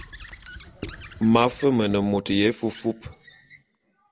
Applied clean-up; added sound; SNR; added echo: none; Squeak / Writing; 18 dB; none.